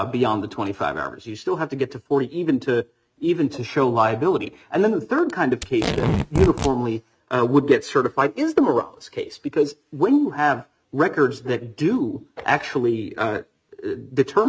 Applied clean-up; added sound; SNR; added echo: neural mask model RNNoise.